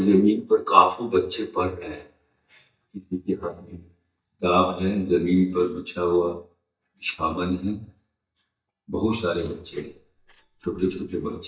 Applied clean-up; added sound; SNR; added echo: neural mask model DeepFilterNet 3.